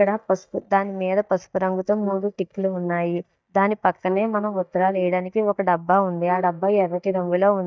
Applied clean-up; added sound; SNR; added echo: neural mask model DeepFilterNet 3.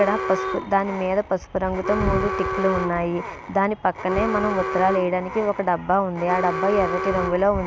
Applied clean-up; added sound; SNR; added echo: none; Alarm; 6 dB; none.